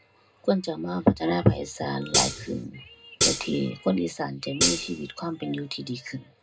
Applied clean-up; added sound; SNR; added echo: none; Hi-hat; -2 dB; reverberation time 0.2 s.